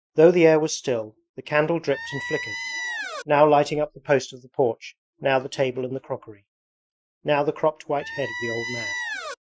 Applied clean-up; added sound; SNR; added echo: classical method Wiener filter.